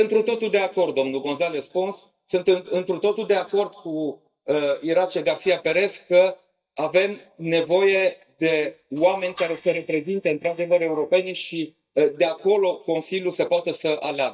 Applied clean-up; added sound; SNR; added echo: neural mask model DeepFilterNet 3.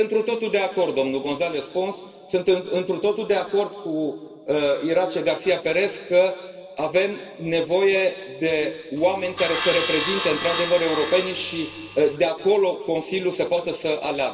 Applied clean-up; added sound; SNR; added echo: none; Sawing; 7 dB; reverberation time 1.8 s.